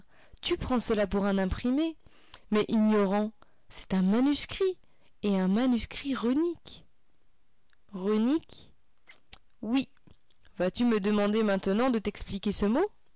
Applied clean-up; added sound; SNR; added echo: none; none; none; none.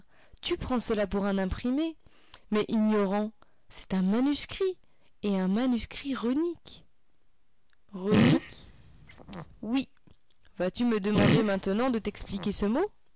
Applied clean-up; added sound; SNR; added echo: none; Fart; 0 dB; none.